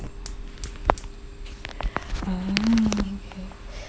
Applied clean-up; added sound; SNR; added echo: none; Fire; 19 dB; none.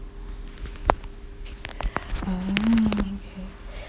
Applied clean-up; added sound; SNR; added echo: none; none; none; none.